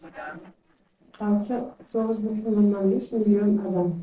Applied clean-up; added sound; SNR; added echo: neural separator model SepFormer DNS4.